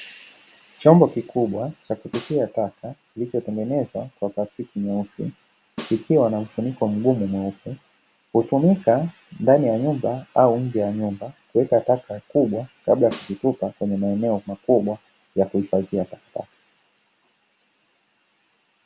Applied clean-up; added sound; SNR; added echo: none; Snare drum; 19 dB; none.